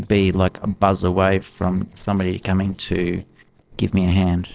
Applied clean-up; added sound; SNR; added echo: neural separator model SepFormer DNS4.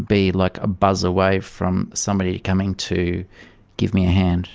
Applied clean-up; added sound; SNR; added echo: none; none; none; none.